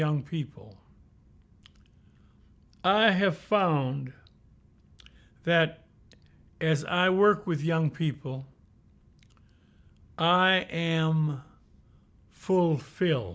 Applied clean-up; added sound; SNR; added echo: none; none; none; none.